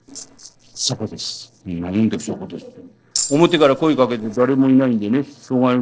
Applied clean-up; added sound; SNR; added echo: neural separator model SepFormer DNS4.